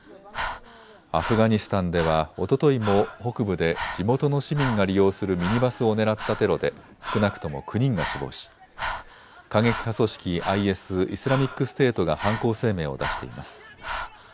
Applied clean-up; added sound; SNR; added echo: none; Breathing; 11 dB; none.